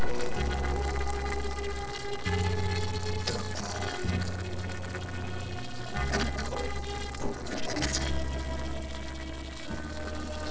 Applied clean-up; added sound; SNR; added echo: neural separator model SepFormer DNS4.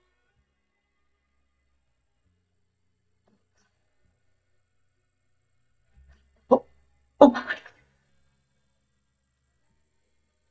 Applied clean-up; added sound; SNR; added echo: neural mask model DeepFilterNet 3.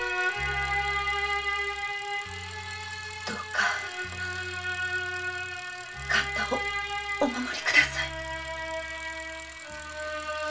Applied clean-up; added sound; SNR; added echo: none; Bicycle; 18 dB; reverberation time 0.2 s.